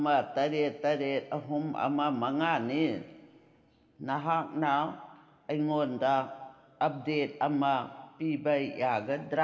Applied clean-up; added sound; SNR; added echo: none; none; none; reverberation time 2.9 s.